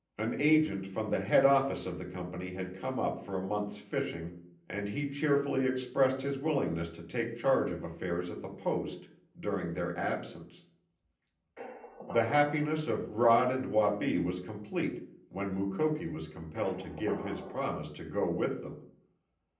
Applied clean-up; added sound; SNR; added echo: none; Squeak; 0 dB; reverberation time 0.6 s.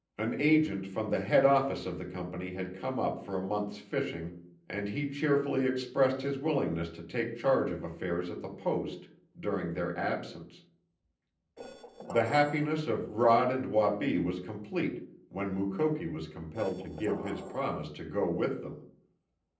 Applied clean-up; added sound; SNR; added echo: neural separator model SepFormer DNS4.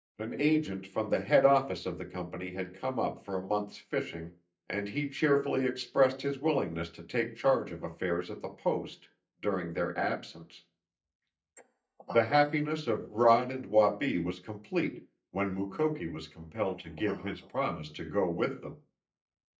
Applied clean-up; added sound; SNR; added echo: neural mask model DeepFilterNet 3.